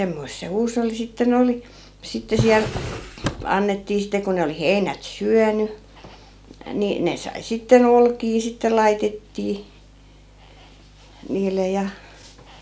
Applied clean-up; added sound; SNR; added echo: none; Drawer open or close; 7 dB; none.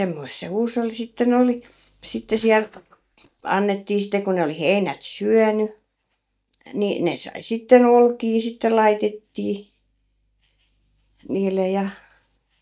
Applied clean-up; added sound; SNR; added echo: neural mask model DeepFilterNet 3.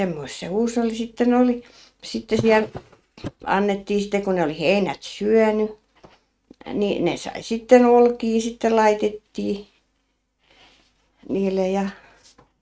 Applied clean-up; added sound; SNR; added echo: neural mask model RNNoise.